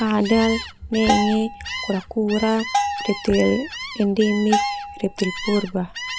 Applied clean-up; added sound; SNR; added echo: none; Gull, seagull + Bell; 6 dB; none.